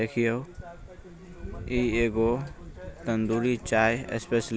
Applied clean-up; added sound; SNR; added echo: none; none; none; none.